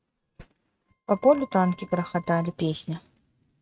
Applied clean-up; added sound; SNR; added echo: neural mask model RNNoise.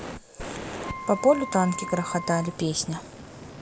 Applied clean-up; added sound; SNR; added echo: none; Wind instrument, woodwind instrument + Fire; 10 dB; none.